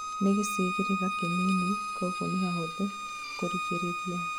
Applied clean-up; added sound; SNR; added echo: none; Bowed string instrument; 2 dB; none.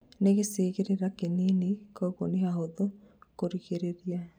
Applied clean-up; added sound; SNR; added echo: none; none; none; none.